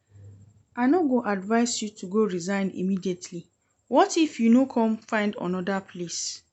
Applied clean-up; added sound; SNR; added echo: none; none; none; none.